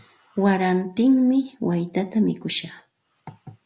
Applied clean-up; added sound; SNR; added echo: none; none; none; none.